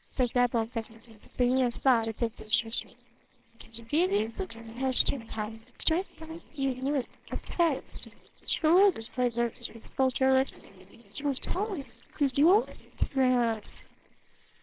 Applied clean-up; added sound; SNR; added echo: neural separator model SepFormer WHAMR!.